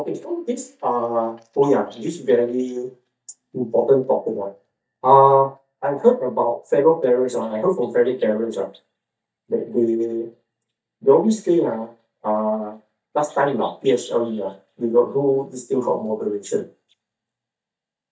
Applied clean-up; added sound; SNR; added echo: neural mask model DeepFilterNet 3.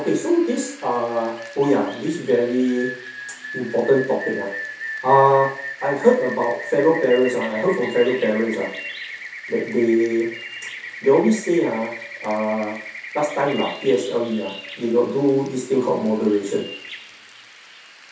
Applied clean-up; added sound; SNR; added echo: none; Rain; 13 dB; reverberation time 0.5 s.